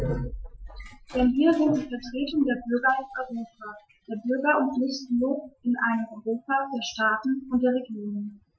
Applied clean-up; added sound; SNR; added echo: classical method Wiener filter.